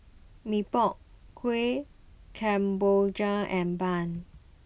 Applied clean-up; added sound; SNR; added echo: none; none; none; none.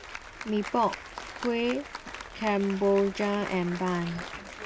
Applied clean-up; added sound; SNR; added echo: none; Applause; 12 dB; none.